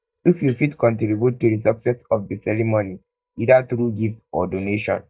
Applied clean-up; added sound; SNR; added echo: neural mask model DeepFilterNet 3.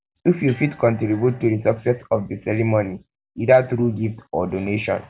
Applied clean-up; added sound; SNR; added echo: none; none; none; none.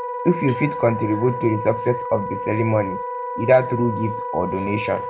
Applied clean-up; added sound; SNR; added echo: none; Wind instrument, woodwind instrument; 6 dB; none.